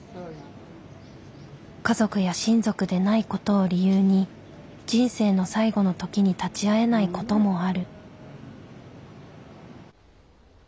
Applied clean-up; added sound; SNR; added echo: none; none; none; none.